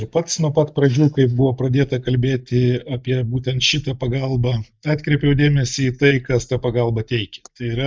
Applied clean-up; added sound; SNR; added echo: neural mask model DeepFilterNet 3.